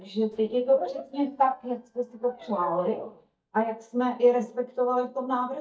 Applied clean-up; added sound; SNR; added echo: neural mask model DeepFilterNet 3.